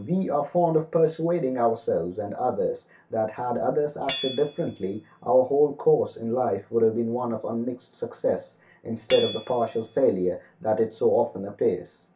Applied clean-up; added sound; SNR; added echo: none; Hammer / Chink, clink; 17 dB; reverberation time 0.2 s.